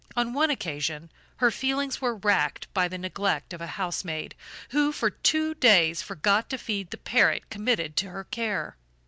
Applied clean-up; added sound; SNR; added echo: none; none; none; none.